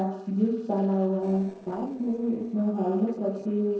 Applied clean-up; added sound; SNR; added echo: neural separator model SepFormer DNS4.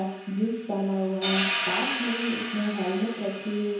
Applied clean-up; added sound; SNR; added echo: none; Hi-hat; 2 dB; reverberation time 1.0 s.